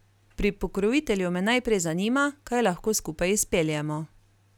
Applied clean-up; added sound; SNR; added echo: none; none; none; none.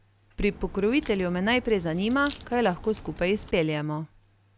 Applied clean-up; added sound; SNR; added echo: none; Crack; 11 dB; none.